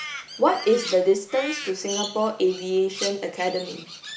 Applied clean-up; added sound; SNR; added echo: none; Crow; 11 dB; none.